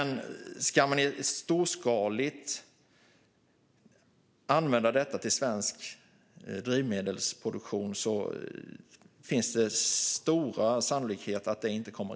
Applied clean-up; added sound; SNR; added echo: none; none; none; none.